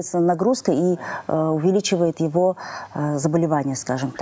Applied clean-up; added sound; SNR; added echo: none; none; none; none.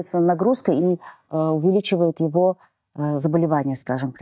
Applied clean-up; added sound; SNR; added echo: neural mask model DeepFilterNet 3.